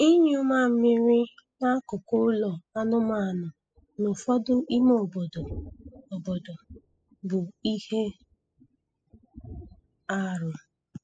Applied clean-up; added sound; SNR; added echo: classical method spectral subtraction.